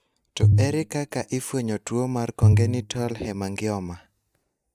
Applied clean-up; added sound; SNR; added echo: neural mask model DeepFilterNet 3.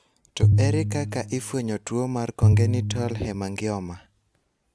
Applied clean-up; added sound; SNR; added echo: none; Piano; -4 dB; none.